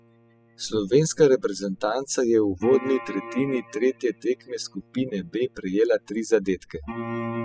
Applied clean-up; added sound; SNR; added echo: classical method spectral subtraction.